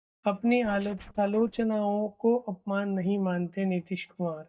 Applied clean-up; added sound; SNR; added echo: neural mask model DeepFilterNet 3.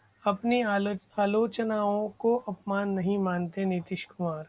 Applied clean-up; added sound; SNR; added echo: none; none; none; none.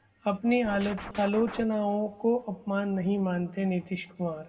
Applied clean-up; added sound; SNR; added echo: none; Scratching (performance technique); 12 dB; reverberation time 1.2 s.